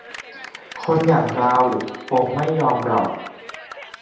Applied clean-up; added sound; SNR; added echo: none; Clapping; 16 dB; reverberation time 0.8 s.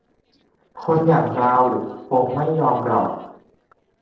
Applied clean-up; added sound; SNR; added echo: neural separator model SepFormer DNS4.